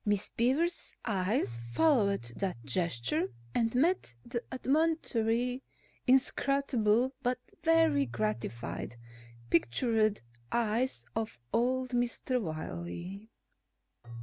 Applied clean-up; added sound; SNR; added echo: none; Keyboard (musical); 18 dB; none.